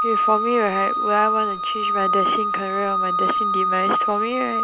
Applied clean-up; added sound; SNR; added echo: none; Organ; -3 dB; none.